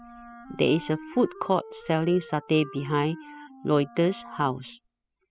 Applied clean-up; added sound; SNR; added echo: classical method spectral subtraction.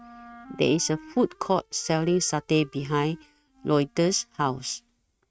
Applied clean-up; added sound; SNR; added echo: neural mask model RNNoise.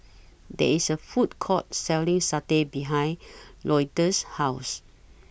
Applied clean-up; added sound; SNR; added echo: none; none; none; none.